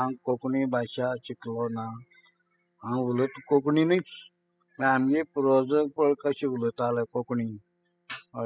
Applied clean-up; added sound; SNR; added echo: classical method spectral subtraction.